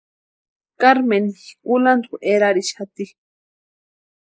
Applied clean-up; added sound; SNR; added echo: neural mask model Resemble Enhance denoiser.